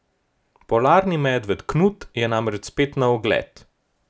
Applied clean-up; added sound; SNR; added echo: none; none; none; none.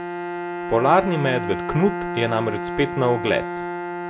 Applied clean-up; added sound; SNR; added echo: none; Bowed string instrument; 5 dB; none.